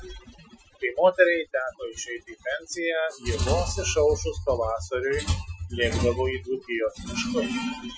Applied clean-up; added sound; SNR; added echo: classical method Wiener filter.